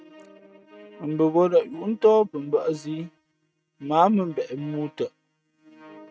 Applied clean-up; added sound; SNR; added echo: neural mask model RNNoise.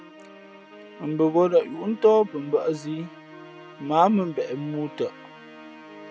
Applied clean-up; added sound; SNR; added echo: none; Wind instrument, woodwind instrument + Musical instrument; 19 dB; none.